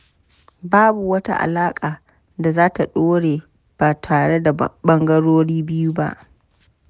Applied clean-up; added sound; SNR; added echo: none; none; none; none.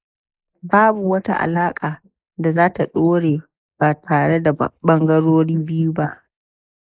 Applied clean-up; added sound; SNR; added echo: neural mask model Resemble Enhance denoiser.